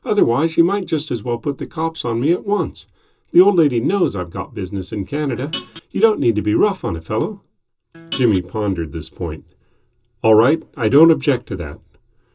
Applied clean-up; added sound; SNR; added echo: none; Guitar; 11 dB; reverberation time 0.2 s.